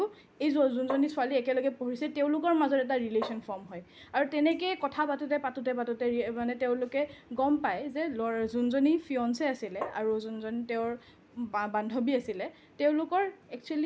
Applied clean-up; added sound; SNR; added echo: none; Tap; 10 dB; none.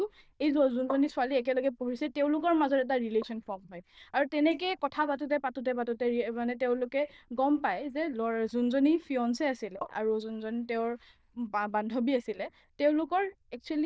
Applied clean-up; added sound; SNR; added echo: neural diffusion model UNIVERSE++.